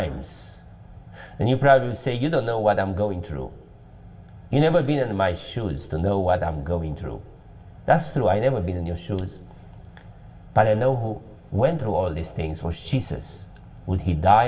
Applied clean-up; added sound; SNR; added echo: none; none; none; reverberation time 1.5 s.